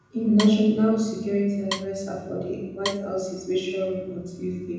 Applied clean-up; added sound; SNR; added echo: none; Wood; 13 dB; reverberation time 0.9 s.